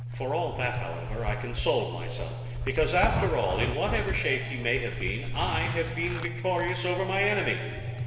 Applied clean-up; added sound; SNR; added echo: none; Zipper (clothing); 4 dB; reverberation time 2.5 s.